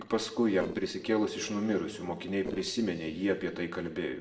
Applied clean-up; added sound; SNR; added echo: neural separator model SepFormer DNS4.